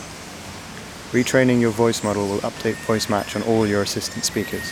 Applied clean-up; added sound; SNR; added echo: none; Water; 13 dB; none.